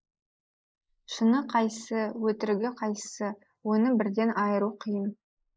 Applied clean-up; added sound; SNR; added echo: neural mask model Resemble Enhance denoiser.